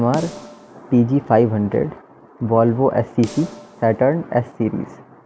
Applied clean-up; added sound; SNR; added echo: none; Snare drum; 19 dB; none.